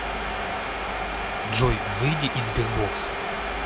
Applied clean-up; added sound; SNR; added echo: none; Domestic sounds, home sounds; 1 dB; none.